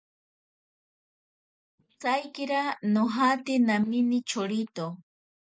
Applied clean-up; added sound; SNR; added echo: neural mask model DeepFilterNet 3.